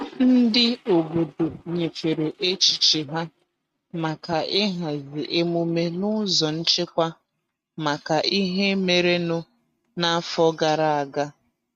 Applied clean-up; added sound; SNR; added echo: neural mask model RNNoise.